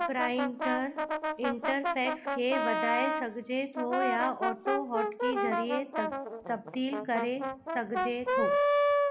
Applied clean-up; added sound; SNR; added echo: none; Brass instrument; -2 dB; none.